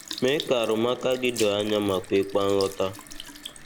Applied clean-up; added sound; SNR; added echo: none; Sink (filling or washing) / Liquid; 14 dB; none.